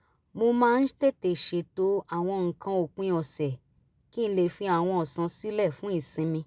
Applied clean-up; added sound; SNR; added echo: none; none; none; none.